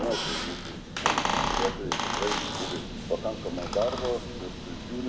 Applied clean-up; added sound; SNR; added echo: none; Squeak; -2 dB; reverberation time 1.2 s.